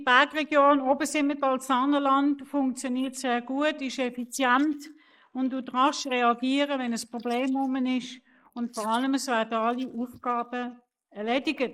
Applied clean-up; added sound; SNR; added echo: neural mask model Resemble Enhance denoiser.